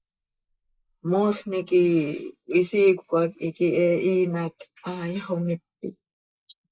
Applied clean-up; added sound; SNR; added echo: neural mask model Resemble Enhance denoiser.